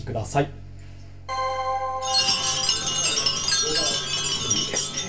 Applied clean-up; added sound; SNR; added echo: none; Bass guitar; 19 dB; reverberation time 0.2 s.